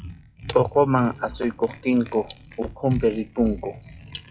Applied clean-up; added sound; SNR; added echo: classical method WPE with log-MMSE.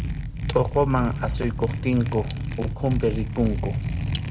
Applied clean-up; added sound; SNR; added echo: none; Liquid; 2 dB; reverberation time 2.5 s.